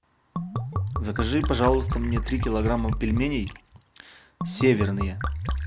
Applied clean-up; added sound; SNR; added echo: none; Liquid; 1 dB; none.